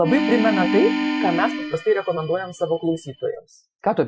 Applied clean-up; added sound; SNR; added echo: classical method Wiener filter.